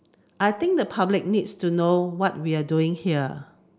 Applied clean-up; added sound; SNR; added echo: none; none; none; none.